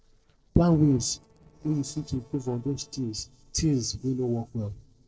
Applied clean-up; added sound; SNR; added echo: neural separator model SepFormer DNS4.